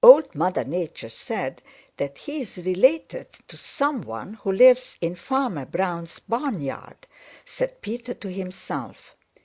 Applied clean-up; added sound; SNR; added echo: none; none; none; none.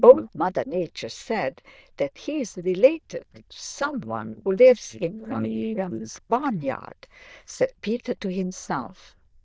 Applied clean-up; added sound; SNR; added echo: neural diffusion model UNIVERSE++.